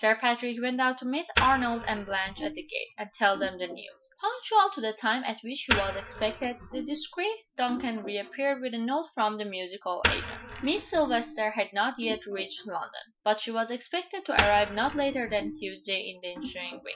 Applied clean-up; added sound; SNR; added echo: classical method Wiener filter.